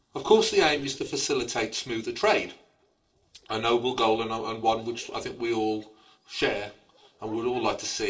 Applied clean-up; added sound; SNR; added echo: neural separator model SepFormer DNS4.